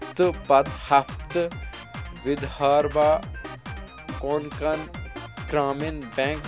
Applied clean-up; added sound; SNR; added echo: none; Drum kit; 11 dB; none.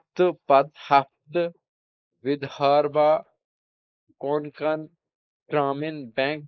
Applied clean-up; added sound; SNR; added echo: neural mask model Resemble Enhance denoiser.